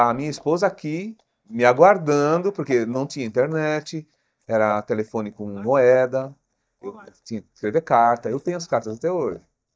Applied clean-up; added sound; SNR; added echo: neural mask model DeepFilterNet 3.